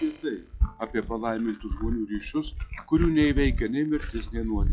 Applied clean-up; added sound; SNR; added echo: classical method log-MMSE.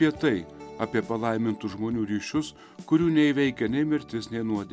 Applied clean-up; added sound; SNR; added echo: none; none; none; none.